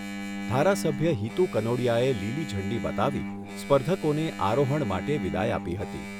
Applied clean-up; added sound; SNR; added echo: none; Engine; 8 dB; none.